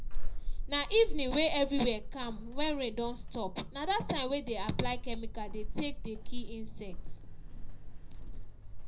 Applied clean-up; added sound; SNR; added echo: none; Squeak / Walk, footsteps; -1 dB; reverberation time 0.3 s.